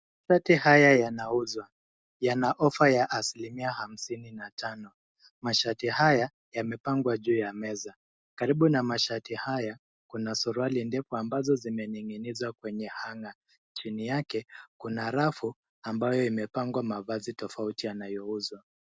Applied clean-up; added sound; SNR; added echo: none; none; none; none.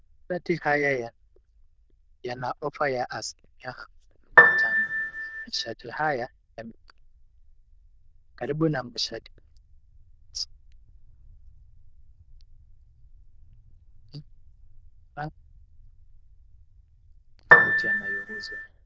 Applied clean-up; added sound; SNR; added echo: neural diffusion model UNIVERSE++.